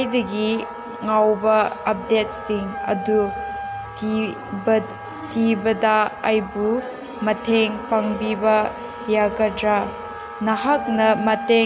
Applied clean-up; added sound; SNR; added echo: none; Wind instrument, woodwind instrument; 12 dB; none.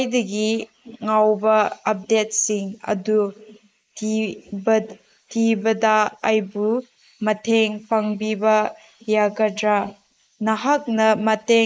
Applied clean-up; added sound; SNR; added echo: neural mask model Resemble Enhance denoiser.